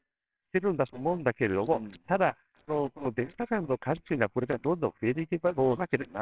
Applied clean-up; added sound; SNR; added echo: neural separator model SepFormer WHAMR!.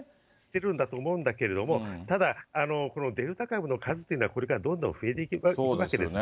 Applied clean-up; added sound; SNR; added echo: none; none; none; none.